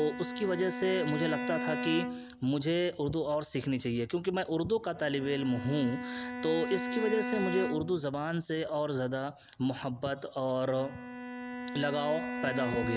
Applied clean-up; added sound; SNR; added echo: none; Bowed string instrument; 7 dB; none.